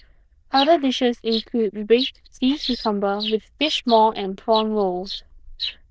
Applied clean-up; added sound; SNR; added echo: neural diffusion model UNIVERSE++.